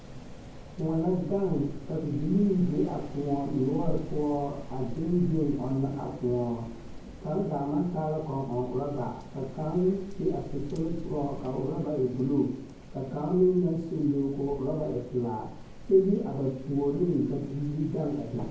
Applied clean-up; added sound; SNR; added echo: none; Rain; 11 dB; reverberation time 0.9 s.